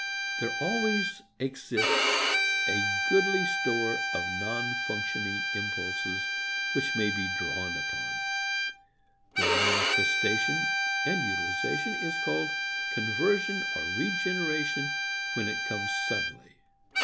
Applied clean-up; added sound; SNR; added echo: none; Bowed string instrument; -5 dB; none.